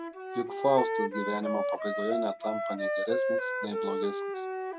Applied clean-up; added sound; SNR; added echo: none; Wind instrument, woodwind instrument; -1 dB; none.